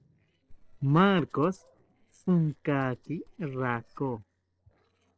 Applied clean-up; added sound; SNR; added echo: neural separator model SepFormer DNS4.